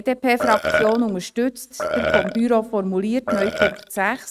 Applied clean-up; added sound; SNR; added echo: neural mask model RNNoise.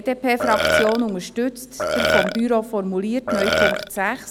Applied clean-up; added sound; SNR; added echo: none; Burping, eructation; -1 dB; none.